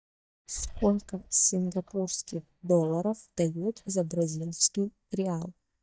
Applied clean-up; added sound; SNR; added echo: neural mask model DeepFilterNet 3.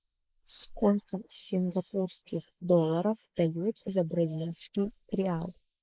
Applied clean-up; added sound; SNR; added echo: neural mask model Resemble Enhance denoiser.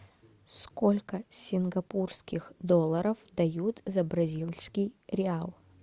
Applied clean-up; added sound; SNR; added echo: none; none; none; none.